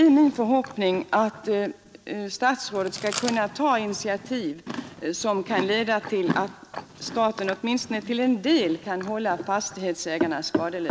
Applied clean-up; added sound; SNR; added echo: none; Chewing, mastication; 14 dB; none.